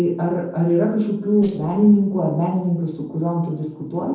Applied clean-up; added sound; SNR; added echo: neural separator model SepFormer DNS4.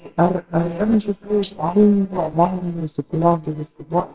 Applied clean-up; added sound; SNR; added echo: neural separator model SepFormer WHAMR!.